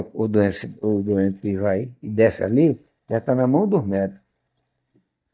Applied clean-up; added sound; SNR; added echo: neural mask model DeepFilterNet 3.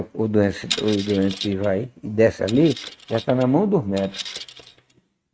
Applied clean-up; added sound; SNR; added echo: neural mask model RNNoise.